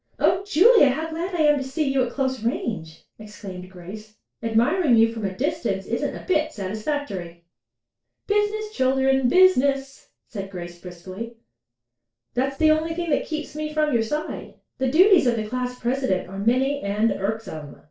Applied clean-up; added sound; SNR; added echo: neural separator model SepFormer DNS4.